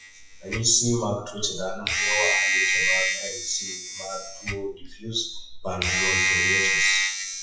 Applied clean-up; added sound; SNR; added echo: classical method WPE with log-MMSE.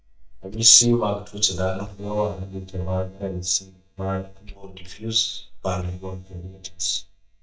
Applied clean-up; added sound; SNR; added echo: neural mask model DeepFilterNet 3.